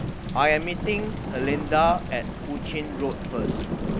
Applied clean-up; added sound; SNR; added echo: none; Thunder / Rain; 3 dB; none.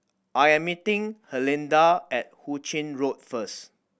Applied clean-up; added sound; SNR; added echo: none; none; none; none.